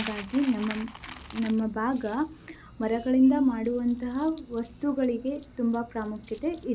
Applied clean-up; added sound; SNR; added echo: none; Coin (dropping); 19 dB; none.